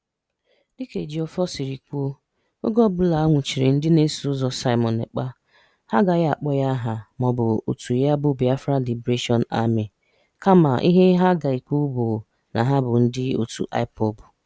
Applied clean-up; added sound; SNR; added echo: none; none; none; none.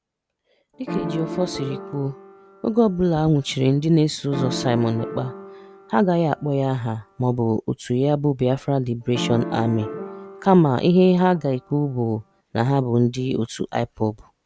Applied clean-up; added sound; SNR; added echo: none; Piano; 12 dB; none.